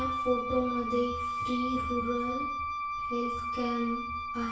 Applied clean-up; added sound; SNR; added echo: none; Wind instrument, woodwind instrument; 1 dB; reverberation time 0.6 s.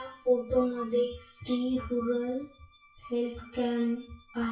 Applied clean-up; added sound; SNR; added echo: classical method WPE with log-MMSE.